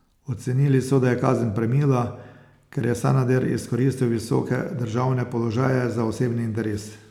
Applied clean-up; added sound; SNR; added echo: none; none; none; none.